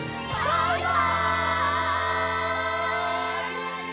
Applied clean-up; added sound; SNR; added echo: none; none; none; none.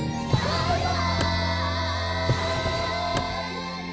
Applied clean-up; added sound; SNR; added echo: none; Drawer open or close; 6 dB; reverberation time 0.5 s.